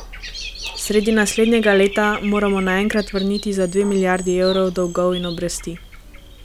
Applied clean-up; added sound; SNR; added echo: none; Bird / Dog; 13 dB; none.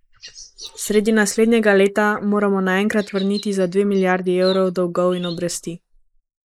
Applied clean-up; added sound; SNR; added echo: neural mask model Resemble Enhance denoiser.